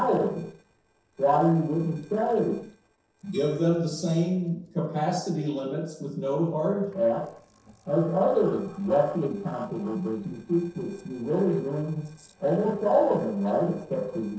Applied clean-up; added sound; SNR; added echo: neural separator model SepFormer DNS4.